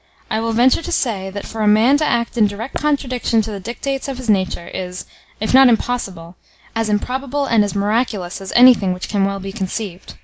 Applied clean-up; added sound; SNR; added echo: none; none; none; none.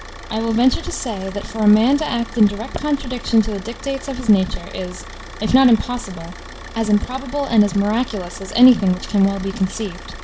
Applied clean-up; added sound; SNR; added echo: none; Idling / Car; 15 dB; reverberation time 2.1 s.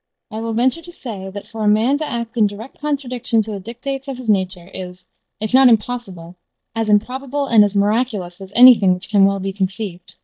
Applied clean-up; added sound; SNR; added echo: neural mask model DeepFilterNet 3.